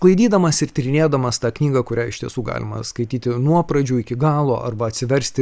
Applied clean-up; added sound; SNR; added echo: none; none; none; none.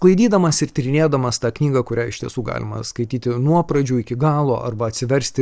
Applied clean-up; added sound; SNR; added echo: neural separator model SepFormer DNS4.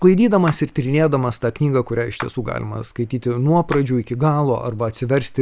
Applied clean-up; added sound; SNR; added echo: none; Clapping; 20 dB; none.